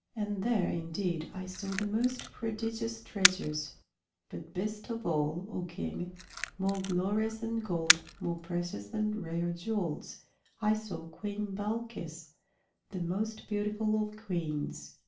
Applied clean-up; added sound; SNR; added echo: none; Camera; 1 dB; reverberation time 0.4 s.